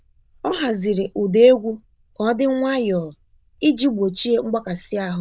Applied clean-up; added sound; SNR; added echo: neural diffusion model UNIVERSE++.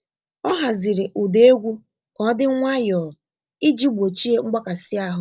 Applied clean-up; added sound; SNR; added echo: neural separator model SepFormer DNS4.